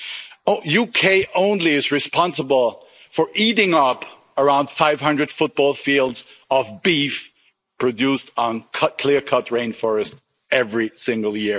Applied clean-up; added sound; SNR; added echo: neural mask model Resemble Enhance denoiser.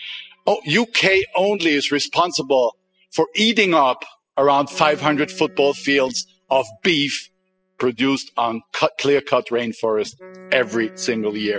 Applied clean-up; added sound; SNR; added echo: classical method spectral subtraction.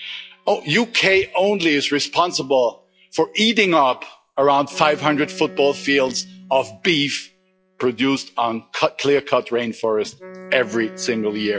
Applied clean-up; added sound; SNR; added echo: classical method log-MMSE.